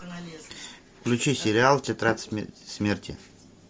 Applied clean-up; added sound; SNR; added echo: none; none; none; none.